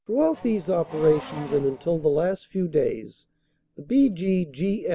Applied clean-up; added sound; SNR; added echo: none; Race car, auto racing / Accelerating, revving, vroom; 18 dB; none.